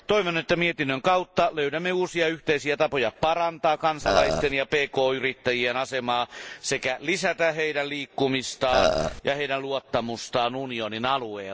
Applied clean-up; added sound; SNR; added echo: none; Burping, eructation; -2 dB; none.